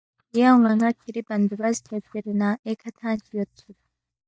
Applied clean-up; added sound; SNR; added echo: neural mask model DeepFilterNet 3.